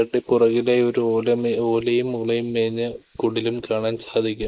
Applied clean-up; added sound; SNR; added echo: neural mask model Resemble Enhance denoiser.